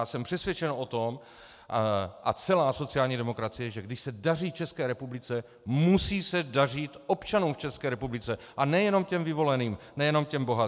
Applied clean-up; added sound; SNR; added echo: none; none; none; none.